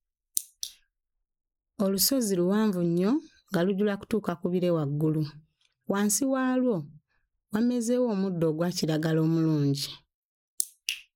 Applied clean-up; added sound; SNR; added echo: neural mask model Resemble Enhance denoiser.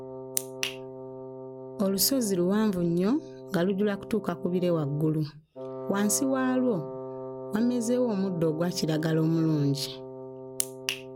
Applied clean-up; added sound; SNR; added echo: none; Wind instrument, woodwind instrument; 11 dB; none.